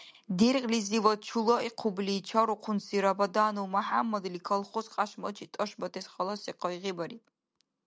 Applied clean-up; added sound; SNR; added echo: none; none; none; none.